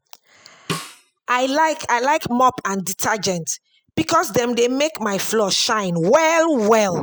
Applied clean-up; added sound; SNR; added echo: classical method spectral subtraction.